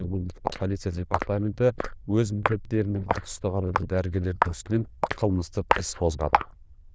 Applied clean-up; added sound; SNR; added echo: neural diffusion model UNIVERSE++.